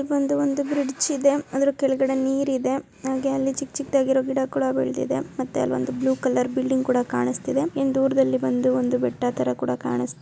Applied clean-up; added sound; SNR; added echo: none; none; none; none.